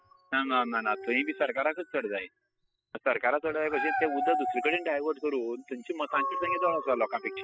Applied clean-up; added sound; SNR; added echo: classical method spectral subtraction.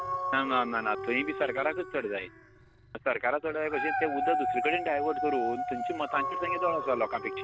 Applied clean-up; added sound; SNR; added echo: none; Dog; 2 dB; none.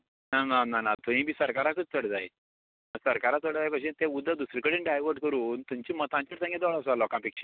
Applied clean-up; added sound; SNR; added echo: none; none; none; none.